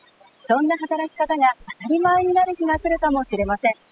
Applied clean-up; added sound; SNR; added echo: classical method spectral subtraction.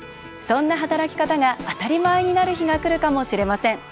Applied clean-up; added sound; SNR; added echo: none; none; none; none.